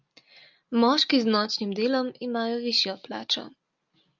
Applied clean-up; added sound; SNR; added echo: none; none; none; none.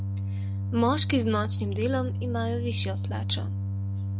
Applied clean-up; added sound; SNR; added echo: none; Organ; 0 dB; none.